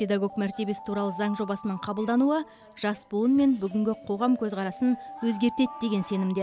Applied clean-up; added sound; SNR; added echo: none; Alarm; 17 dB; none.